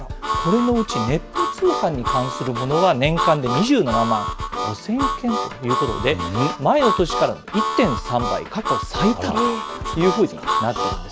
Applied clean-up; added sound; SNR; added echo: none; Harmonica; 4 dB; none.